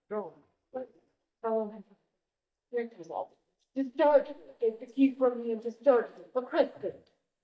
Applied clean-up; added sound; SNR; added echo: neural mask model DeepFilterNet 3.